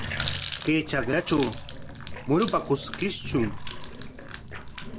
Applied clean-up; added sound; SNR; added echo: none; Water tap, faucet; 6 dB; none.